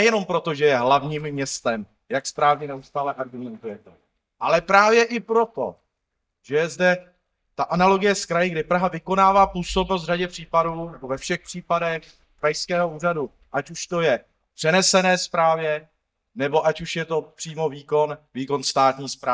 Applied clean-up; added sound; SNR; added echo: neural mask model DeepFilterNet 3.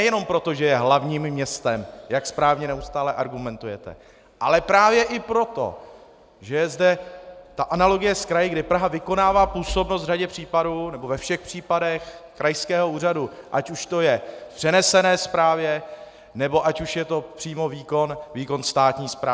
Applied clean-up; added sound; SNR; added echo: none; none; none; none.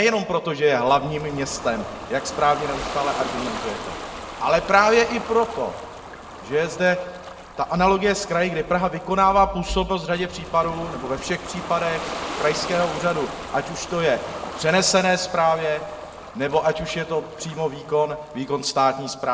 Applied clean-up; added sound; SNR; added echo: none; Ocean; 12 dB; reverberation time 1.2 s.